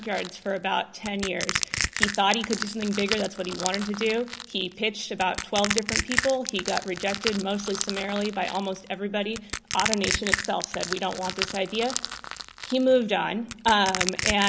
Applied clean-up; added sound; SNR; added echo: none; Crushing; 5 dB; none.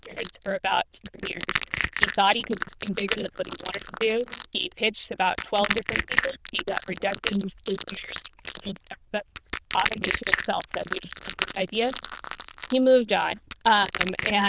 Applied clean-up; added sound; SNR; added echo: neural diffusion model UNIVERSE++.